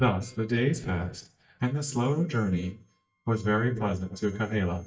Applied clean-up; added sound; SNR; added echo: neural mask model DeepFilterNet 3.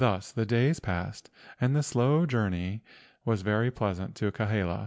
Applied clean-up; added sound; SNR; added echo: none; none; none; none.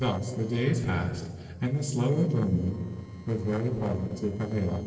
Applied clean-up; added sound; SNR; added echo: neural separator model SepFormer DNS4.